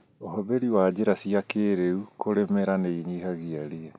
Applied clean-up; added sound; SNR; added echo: none; none; none; none.